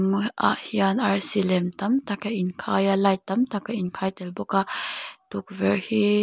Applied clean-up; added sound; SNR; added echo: none; none; none; none.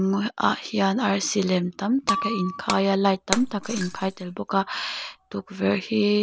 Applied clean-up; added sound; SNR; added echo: none; Shatter; 8 dB; none.